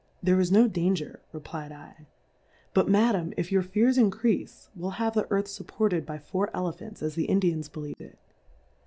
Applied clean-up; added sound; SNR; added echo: none; none; none; none.